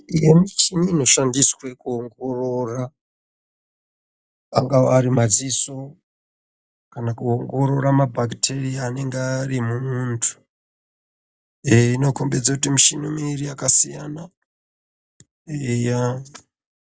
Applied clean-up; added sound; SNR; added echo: none; none; none; none.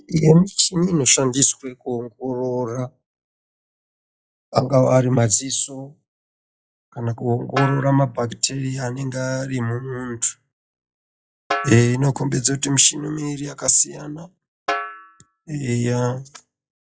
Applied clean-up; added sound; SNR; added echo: classical method log-MMSE.